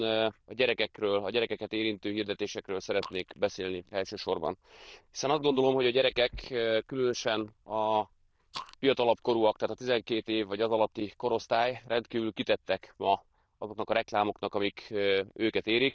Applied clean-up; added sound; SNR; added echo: neural diffusion model UNIVERSE++.